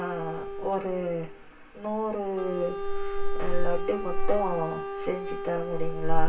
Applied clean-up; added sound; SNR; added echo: none; Wind instrument, woodwind instrument; 11 dB; reverberation time 0.2 s.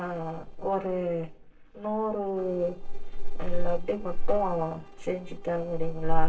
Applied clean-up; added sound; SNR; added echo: neural separator model SepFormer DNS4.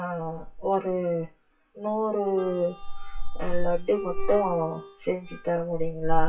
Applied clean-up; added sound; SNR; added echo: classical method WPE with log-MMSE.